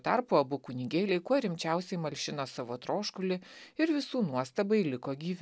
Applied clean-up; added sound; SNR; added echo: none; none; none; none.